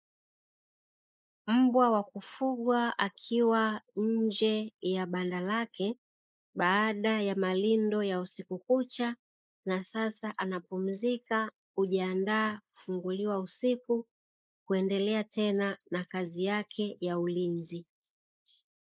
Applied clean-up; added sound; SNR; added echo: neural mask model Resemble Enhance denoiser.